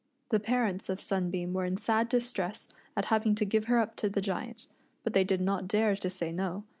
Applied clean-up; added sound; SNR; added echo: none; none; none; none.